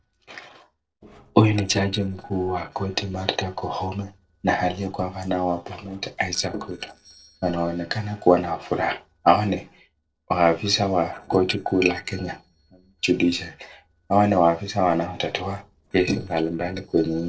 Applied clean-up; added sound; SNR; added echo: neural separator model SepFormer DNS4.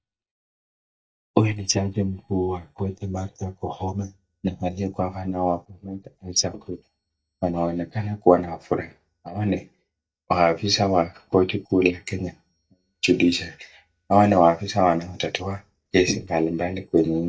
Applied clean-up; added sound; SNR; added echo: neural mask model DeepFilterNet 3.